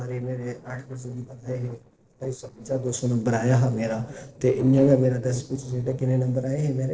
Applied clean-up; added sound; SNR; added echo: neural separator model SepFormer DNS4.